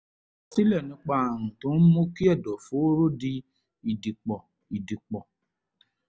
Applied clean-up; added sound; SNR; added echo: none; none; none; none.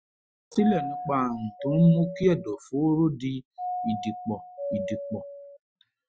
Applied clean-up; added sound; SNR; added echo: classical method Wiener filter.